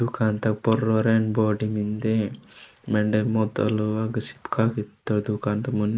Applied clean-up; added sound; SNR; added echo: neural mask model Resemble Enhance denoiser.